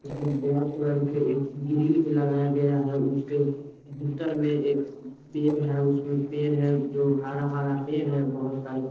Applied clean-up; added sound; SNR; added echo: neural separator model SepFormer DNS4.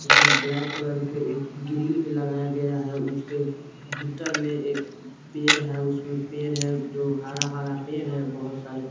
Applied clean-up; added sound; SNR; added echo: none; Coin (dropping); 0 dB; reverberation time 0.9 s.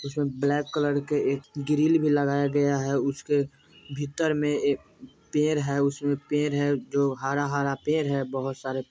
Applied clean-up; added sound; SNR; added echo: none; none; none; none.